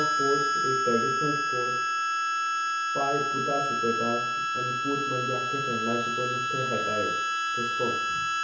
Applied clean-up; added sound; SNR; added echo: none; Harmonica; -5 dB; reverberation time 0.6 s.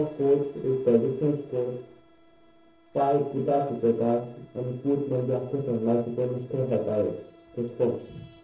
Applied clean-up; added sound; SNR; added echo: neural separator model SepFormer DNS4.